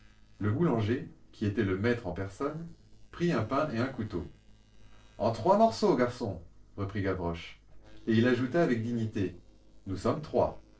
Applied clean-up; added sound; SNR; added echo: neural separator model SepFormer DNS4.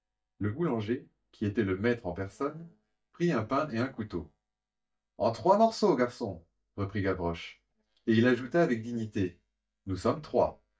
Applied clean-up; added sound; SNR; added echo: neural mask model DeepFilterNet 3.